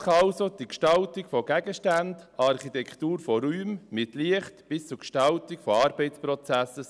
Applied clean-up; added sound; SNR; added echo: none; none; none; none.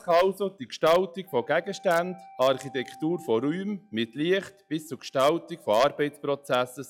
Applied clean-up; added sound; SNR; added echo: classical method log-MMSE.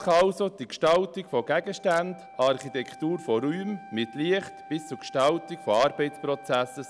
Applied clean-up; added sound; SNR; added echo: none; Wind instrument, woodwind instrument; 20 dB; none.